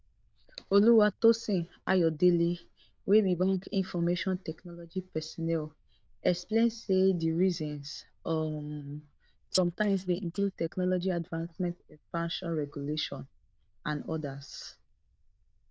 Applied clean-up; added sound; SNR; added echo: neural diffusion model UNIVERSE++.